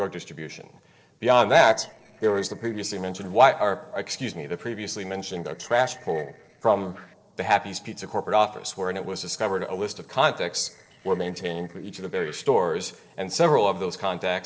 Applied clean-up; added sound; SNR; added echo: neural separator model SepFormer DNS4.